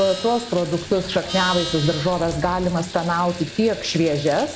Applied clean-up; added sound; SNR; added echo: none; Bathtub (filling or washing) / Water tap, faucet + Livestock, farm animals, working animals; 11 dB; none.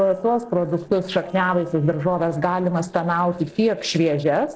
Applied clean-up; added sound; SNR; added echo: neural separator model SepFormer DNS4.